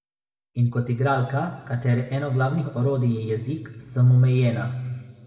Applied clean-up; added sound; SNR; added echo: none; none; none; reverberation time 1.5 s.